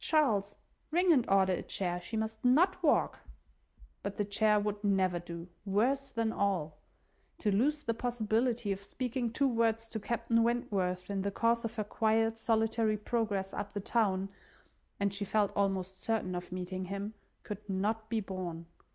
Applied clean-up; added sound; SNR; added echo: none; none; none; none.